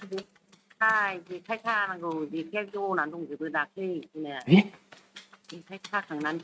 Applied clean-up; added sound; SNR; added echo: neural mask model RNNoise.